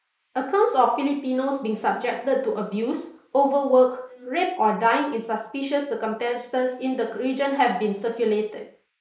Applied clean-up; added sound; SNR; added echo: neural mask model Resemble Enhance denoiser.